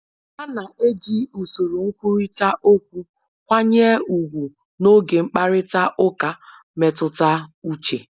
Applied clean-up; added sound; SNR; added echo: none; none; none; none.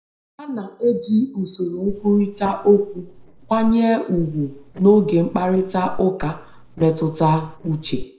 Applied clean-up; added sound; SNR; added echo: neural separator model SepFormer DNS4.